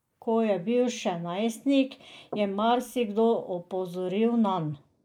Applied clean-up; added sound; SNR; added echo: neural mask model Resemble Enhance denoiser.